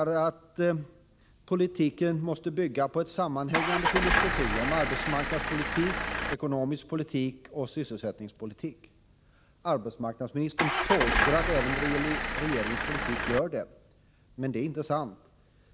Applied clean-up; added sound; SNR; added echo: none; Engine starting / Car; -2 dB; none.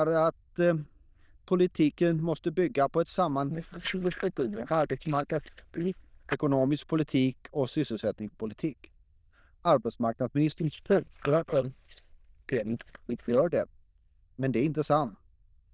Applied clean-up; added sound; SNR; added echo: neural diffusion model UNIVERSE++.